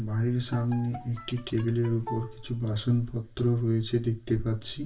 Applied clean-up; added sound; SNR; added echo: none; Bowed string instrument; 16 dB; reverberation time 0.2 s.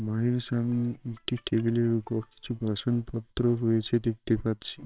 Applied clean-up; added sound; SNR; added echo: neural separator model SepFormer WHAMR!.